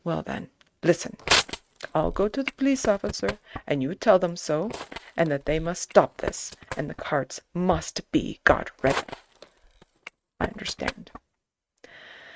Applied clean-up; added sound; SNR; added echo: neural mask model RNNoise.